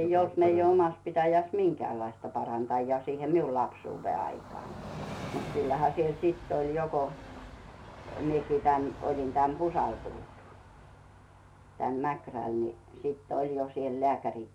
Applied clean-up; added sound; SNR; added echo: none; Train; 16 dB; none.